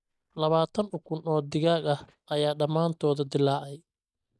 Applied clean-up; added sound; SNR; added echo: neural mask model DeepFilterNet 3.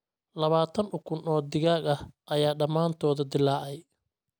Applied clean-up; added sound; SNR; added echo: none; none; none; none.